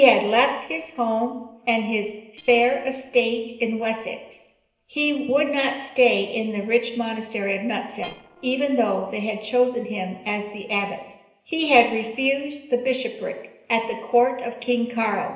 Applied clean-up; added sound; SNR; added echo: neural separator model SepFormer DNS4.